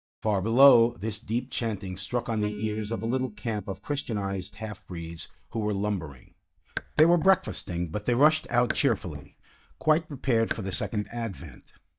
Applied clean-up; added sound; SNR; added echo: neural mask model DeepFilterNet 3.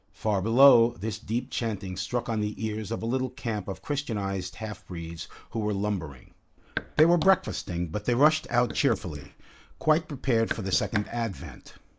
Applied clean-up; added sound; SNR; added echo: neural mask model Resemble Enhance denoiser.